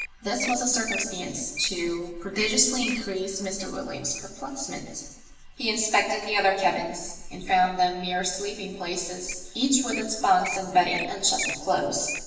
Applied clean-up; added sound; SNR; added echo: none; Wild animals; 12 dB; reverberation time 1.0 s.